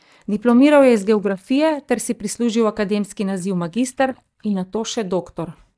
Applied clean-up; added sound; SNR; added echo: neural mask model DeepFilterNet 3.